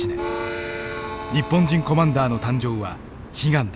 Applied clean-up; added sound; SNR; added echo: none; Marimba, xylophone + Harmonica; 9 dB; none.